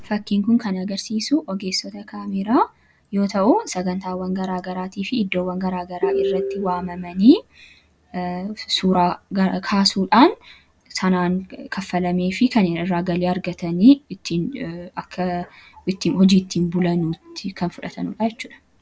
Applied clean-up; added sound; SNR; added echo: none; none; none; none.